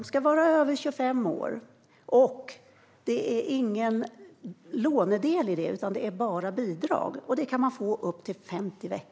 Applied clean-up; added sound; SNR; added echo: none; none; none; none.